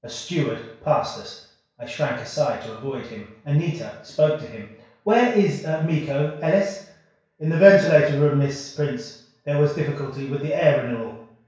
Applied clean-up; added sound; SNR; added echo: none; none; none; reverberation time 0.6 s.